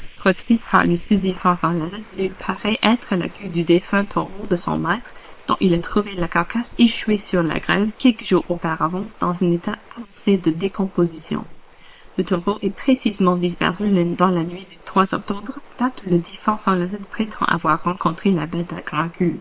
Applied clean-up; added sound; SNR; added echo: neural separator model SepFormer WHAM!.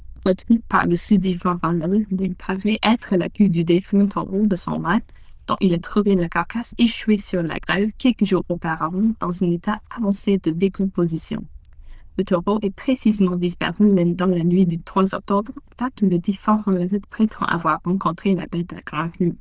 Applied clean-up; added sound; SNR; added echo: neural diffusion model UNIVERSE++.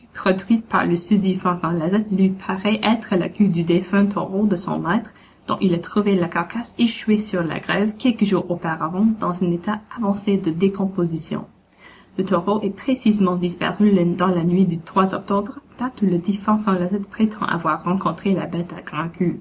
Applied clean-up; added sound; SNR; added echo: none; none; none; none.